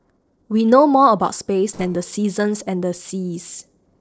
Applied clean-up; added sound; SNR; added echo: neural separator model SepFormer DNS4.